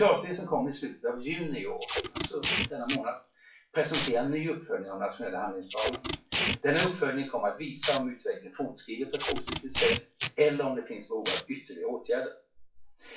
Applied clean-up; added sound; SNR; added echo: classical method WPE with log-MMSE.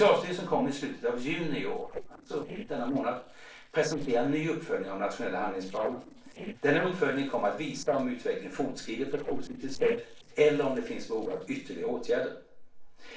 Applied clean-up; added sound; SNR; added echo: neural separator model SepFormer DNS4.